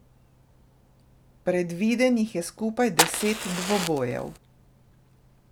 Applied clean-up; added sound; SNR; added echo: none; Fire; 0 dB; none.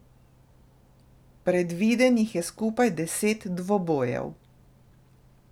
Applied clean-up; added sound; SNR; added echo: none; none; none; none.